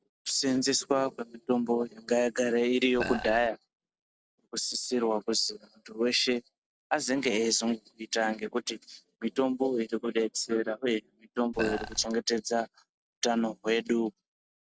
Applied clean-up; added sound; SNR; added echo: none; Burping, eructation; 6 dB; none.